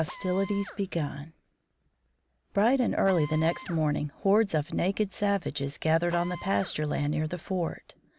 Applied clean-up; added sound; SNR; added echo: none; Drill; 20 dB; none.